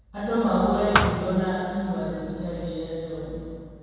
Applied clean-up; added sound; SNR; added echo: none; Thump, thud; 1 dB; reverberation time 2.1 s.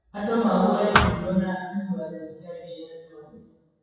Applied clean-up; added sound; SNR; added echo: classical method WPE with log-MMSE.